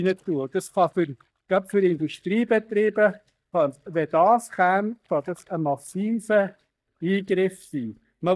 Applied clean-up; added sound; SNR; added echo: neural mask model DeepFilterNet 3.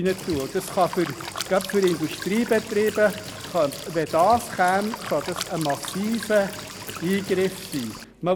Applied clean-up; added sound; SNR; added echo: none; Cricket / Water; 11 dB; none.